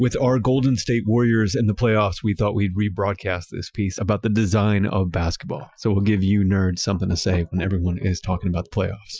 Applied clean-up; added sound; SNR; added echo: classical method Wiener filter.